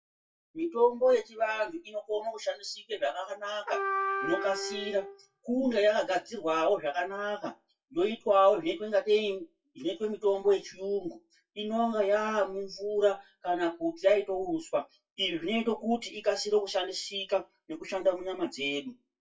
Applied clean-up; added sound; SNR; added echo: classical method WPE with log-MMSE.